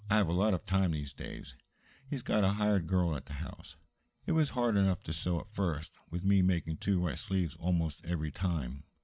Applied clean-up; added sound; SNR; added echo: none; none; none; none.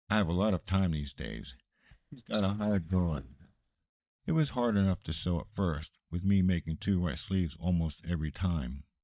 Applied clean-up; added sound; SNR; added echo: neural mask model DeepFilterNet 3.